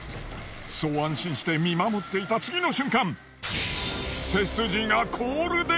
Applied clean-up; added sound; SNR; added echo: none; none; none; none.